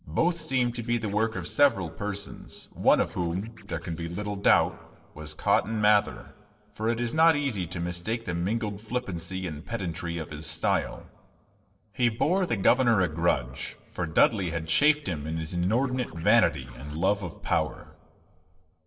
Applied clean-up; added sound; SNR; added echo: neural separator model SepFormer DNS4.